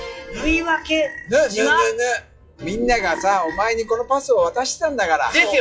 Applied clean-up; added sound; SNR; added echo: classical method WPE with log-MMSE.